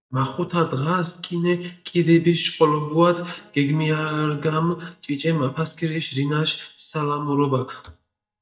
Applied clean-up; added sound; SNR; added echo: neural mask model DeepFilterNet 3.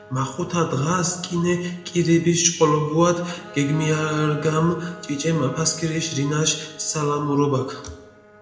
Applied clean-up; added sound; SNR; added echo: none; Bowed string instrument; 20 dB; reverberation time 0.6 s.